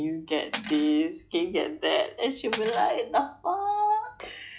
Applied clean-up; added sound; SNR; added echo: classical method log-MMSE.